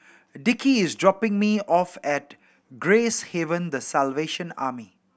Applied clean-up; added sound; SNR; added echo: none; none; none; none.